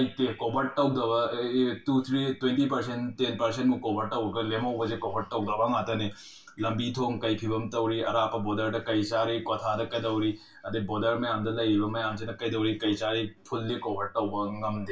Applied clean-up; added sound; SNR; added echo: none; none; none; reverberation time 0.2 s.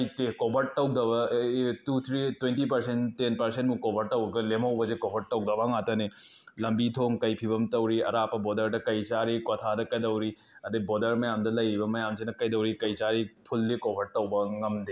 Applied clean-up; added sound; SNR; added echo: none; none; none; none.